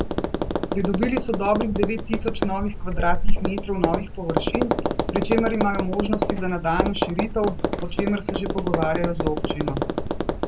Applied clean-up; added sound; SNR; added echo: none; Tap; -3 dB; none.